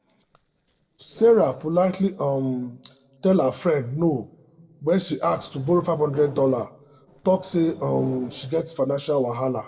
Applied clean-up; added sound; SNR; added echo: neural separator model SepFormer DNS4.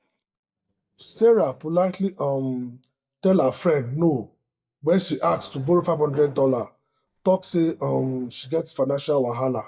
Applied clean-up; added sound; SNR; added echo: neural mask model DeepFilterNet 3.